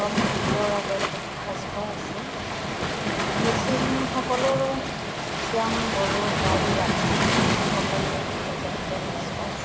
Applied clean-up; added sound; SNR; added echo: none; Waves, surf; -5 dB; reverberation time 0.8 s.